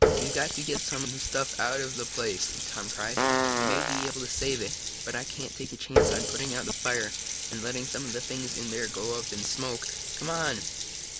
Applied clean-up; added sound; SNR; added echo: none; Water tap, faucet + Fart; -3 dB; none.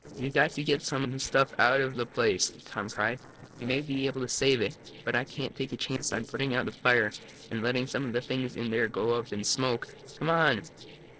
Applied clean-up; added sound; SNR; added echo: neural separator model SepFormer DNS4.